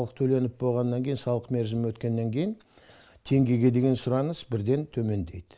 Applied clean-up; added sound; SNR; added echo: none; none; none; none.